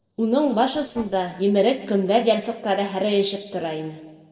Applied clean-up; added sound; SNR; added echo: neural separator model SepFormer DNS4.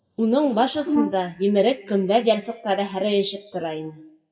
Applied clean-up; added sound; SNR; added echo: classical method WPE with log-MMSE.